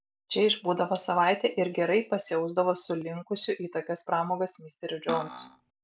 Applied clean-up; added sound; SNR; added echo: none; Cutlery, silverware; 8 dB; none.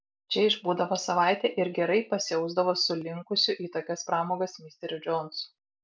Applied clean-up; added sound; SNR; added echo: none; none; none; none.